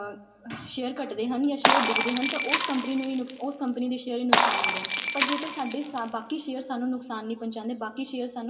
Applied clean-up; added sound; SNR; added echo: none; Shatter; -3 dB; reverberation time 1.7 s.